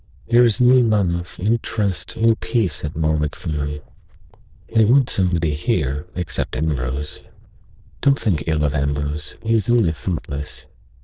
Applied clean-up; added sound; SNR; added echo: neural diffusion model UNIVERSE++.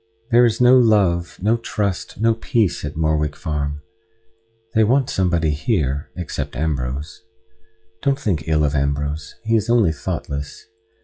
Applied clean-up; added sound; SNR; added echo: classical method log-MMSE.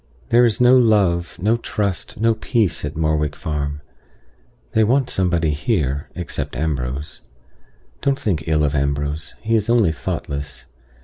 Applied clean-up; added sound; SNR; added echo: none; none; none; none.